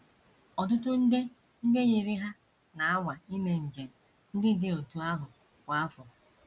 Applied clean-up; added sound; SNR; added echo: none; none; none; none.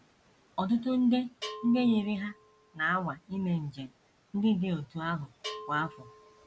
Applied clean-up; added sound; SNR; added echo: none; Bell; 17 dB; none.